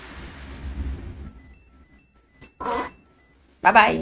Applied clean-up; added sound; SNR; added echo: neural mask model RNNoise.